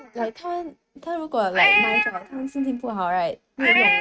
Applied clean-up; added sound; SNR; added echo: neural mask model RNNoise.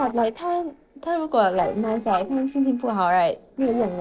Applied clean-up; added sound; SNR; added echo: neural separator model SepFormer DNS4.